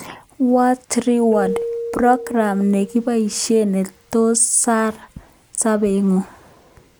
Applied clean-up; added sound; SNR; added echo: none; Keyboard (musical); 13 dB; none.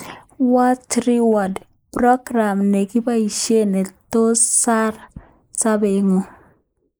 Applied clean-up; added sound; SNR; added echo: neural mask model Resemble Enhance denoiser.